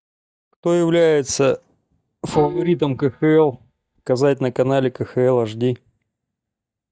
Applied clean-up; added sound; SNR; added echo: neural mask model DeepFilterNet 3.